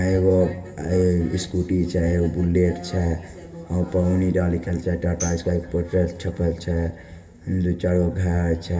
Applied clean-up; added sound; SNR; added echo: none; Tambourine; 17 dB; reverberation time 1.9 s.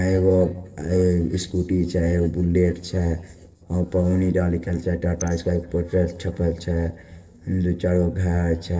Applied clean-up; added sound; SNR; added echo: neural separator model SepFormer DNS4.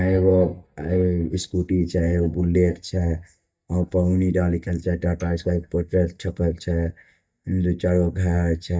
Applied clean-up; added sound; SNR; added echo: neural mask model DeepFilterNet 3.